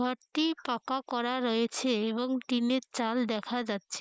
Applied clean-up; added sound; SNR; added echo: neural mask model Resemble Enhance denoiser.